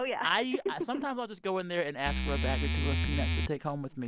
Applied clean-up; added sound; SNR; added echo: none; Musical instrument; -3 dB; none.